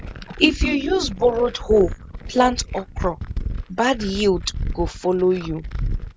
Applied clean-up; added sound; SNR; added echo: none; Glass; 7 dB; none.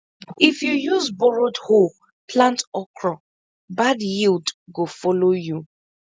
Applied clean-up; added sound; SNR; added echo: none; none; none; none.